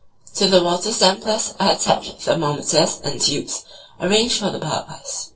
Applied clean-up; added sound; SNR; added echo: neural separator model SepFormer DNS4.